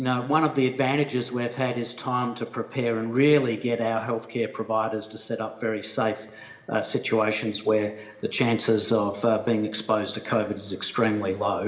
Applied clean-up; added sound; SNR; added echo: none; none; none; reverberation time 1.1 s.